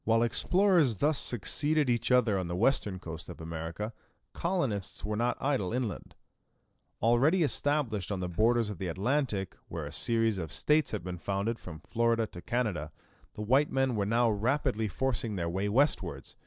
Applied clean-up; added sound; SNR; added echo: neural separator model SepFormer DNS4.